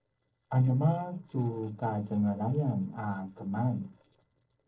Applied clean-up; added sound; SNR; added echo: neural separator model SepFormer DNS4.